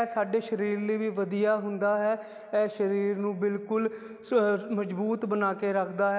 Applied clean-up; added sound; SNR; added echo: none; none; none; none.